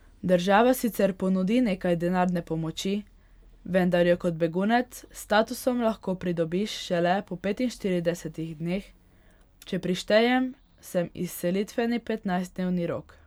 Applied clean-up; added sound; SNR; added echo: none; none; none; none.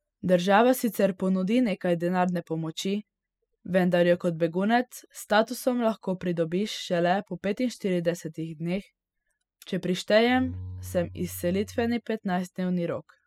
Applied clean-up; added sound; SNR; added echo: classical method spectral subtraction.